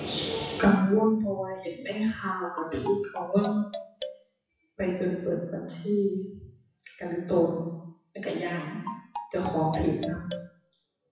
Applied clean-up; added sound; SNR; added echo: classical method WPE with log-MMSE.